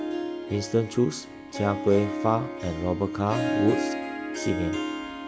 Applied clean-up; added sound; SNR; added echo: none; Harp; 3 dB; none.